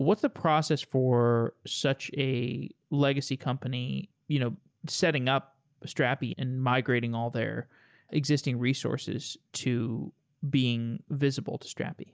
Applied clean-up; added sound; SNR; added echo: none; none; none; none.